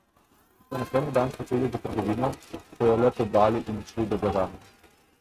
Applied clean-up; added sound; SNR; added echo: neural mask model RNNoise.